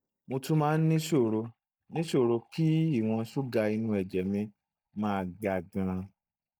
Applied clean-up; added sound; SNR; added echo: neural mask model DeepFilterNet 3.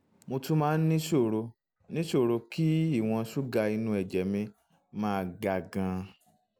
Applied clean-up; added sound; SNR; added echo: none; none; none; none.